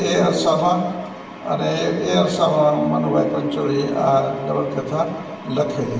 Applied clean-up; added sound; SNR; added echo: none; none; none; reverberation time 1.3 s.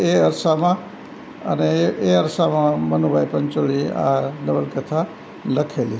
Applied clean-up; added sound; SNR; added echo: none; none; none; none.